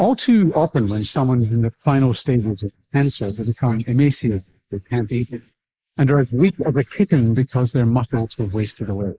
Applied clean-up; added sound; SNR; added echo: neural mask model Resemble Enhance denoiser.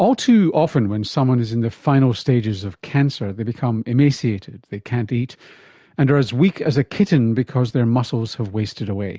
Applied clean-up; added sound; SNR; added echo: none; none; none; none.